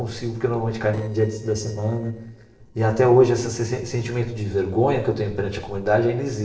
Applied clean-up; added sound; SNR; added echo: neural separator model SepFormer DNS4.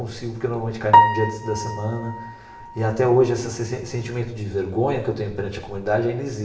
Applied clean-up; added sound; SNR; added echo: none; Piano; 0 dB; reverberation time 0.7 s.